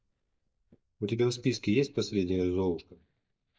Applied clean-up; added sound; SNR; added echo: neural mask model DeepFilterNet 3.